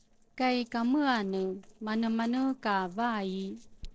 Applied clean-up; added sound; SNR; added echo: neural separator model SepFormer DNS4.